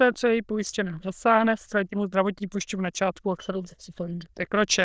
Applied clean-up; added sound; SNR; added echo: neural diffusion model UNIVERSE++.